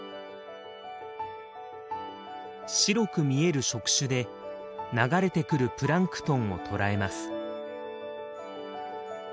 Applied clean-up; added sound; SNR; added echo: none; none; none; none.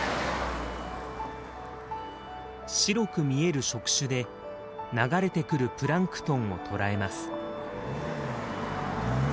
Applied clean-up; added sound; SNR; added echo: none; Car passing by; 6 dB; none.